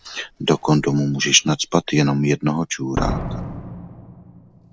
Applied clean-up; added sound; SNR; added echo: none; Slam; 11 dB; none.